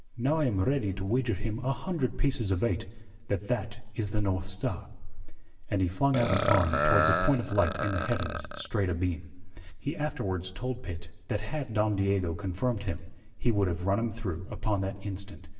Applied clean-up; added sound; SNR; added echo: none; Burping, eructation; 1 dB; reverberation time 0.9 s.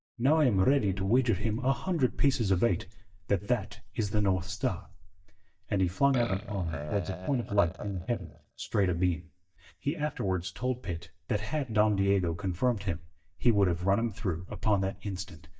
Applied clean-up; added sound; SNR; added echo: neural mask model DeepFilterNet 3.